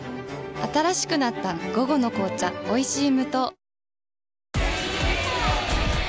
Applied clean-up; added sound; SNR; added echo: none; none; none; none.